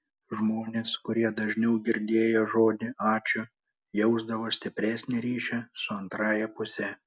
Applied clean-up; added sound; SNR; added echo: none; none; none; none.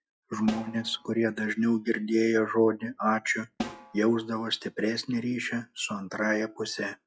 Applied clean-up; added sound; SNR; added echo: classical method log-MMSE.